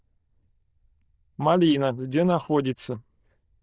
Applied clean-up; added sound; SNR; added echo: neural diffusion model UNIVERSE++.